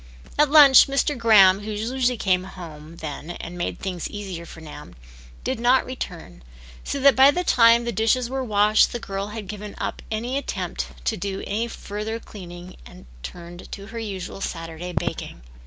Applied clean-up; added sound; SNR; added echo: none; Crackle; 17 dB; none.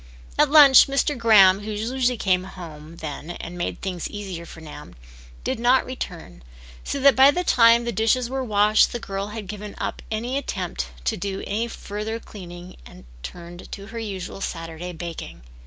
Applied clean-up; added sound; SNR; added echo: none; none; none; none.